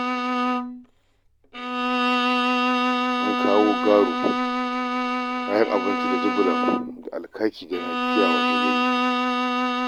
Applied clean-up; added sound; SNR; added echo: none; Bowed string instrument; -3 dB; none.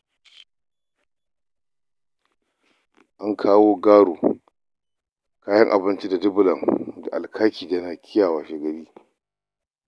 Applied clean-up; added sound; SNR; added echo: none; none; none; none.